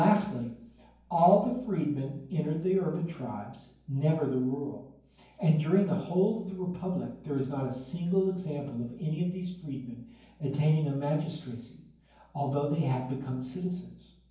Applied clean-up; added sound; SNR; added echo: none; none; none; reverberation time 0.9 s.